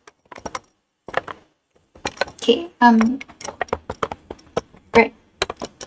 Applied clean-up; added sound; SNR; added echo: neural mask model RNNoise.